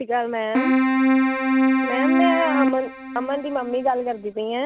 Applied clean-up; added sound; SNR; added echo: none; Keyboard (musical); -4 dB; none.